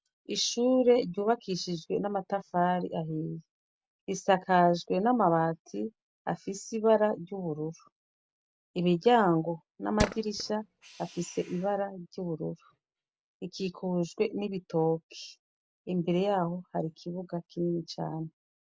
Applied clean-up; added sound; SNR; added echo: none; Tools; 9 dB; none.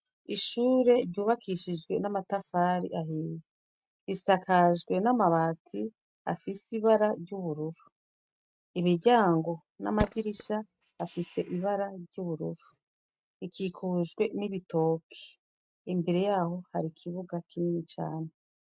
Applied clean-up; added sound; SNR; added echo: neural mask model RNNoise.